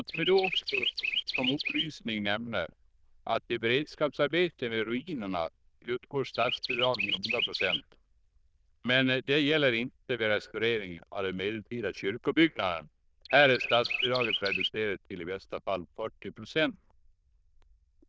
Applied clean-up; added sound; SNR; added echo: neural diffusion model UNIVERSE++.